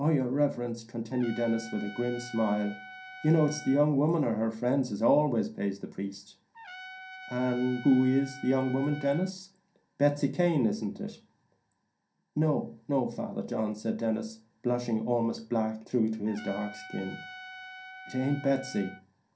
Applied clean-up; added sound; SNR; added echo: none; Trumpet; 16 dB; reverberation time 0.3 s.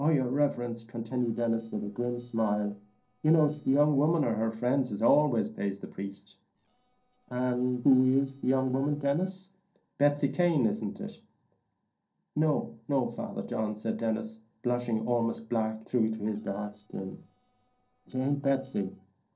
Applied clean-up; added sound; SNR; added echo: neural separator model SepFormer DNS4.